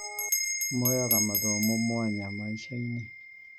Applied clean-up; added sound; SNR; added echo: none; Bell; 0 dB; none.